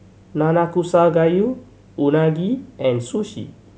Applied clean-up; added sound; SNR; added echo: none; none; none; none.